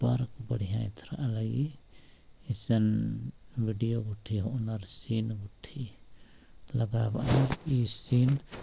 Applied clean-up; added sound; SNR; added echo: none; none; none; none.